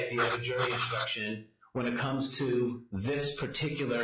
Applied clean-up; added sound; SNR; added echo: classical method log-MMSE.